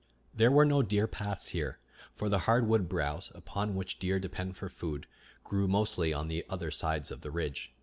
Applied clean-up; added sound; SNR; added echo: none; none; none; none.